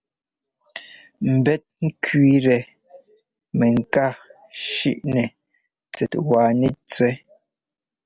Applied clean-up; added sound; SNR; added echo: none; none; none; none.